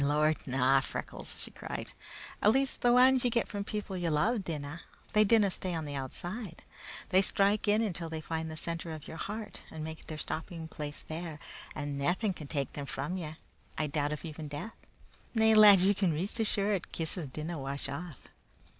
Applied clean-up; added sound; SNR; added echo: none; none; none; none.